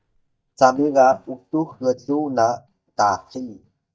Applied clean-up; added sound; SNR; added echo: neural mask model DeepFilterNet 3.